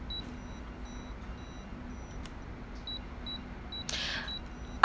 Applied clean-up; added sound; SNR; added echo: none; Alarm; 15 dB; none.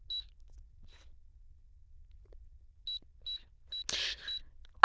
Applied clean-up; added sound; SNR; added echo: neural diffusion model UNIVERSE++.